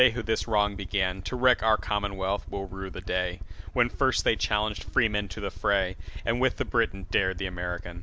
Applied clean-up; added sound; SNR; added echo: none; Aircraft; 8 dB; none.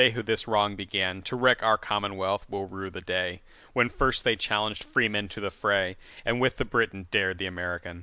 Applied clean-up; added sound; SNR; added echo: none; none; none; none.